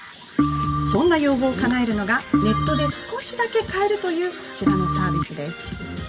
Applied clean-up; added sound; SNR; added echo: none; Organ; 0 dB; reverberation time 1.5 s.